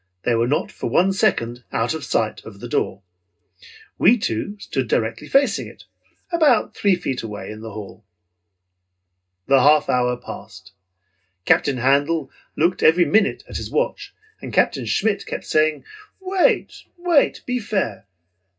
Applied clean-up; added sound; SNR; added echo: none; none; none; reverberation time 0.2 s.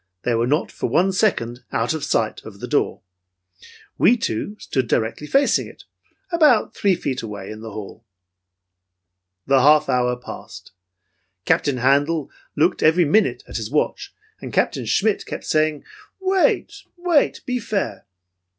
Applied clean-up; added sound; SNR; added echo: none; none; none; none.